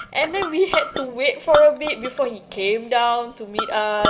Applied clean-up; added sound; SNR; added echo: none; Chink, clink; 9 dB; reverberation time 0.6 s.